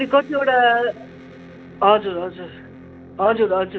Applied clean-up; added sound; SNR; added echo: none; Electric guitar; 20 dB; none.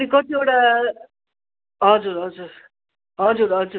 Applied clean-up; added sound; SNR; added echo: none; none; none; none.